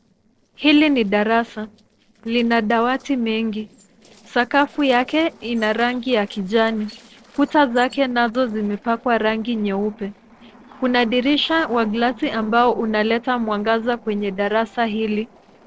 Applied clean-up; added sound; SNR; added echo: neural separator model SepFormer DNS4.